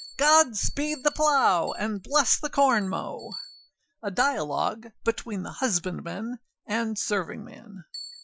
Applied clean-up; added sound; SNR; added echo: classical method Wiener filter.